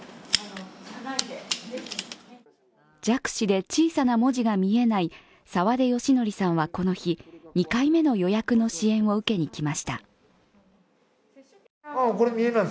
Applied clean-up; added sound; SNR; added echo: none; none; none; none.